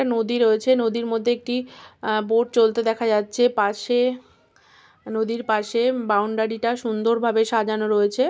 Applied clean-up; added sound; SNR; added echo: none; none; none; none.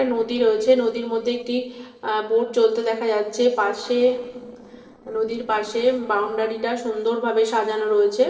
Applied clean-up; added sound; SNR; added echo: neural separator model SepFormer DNS4.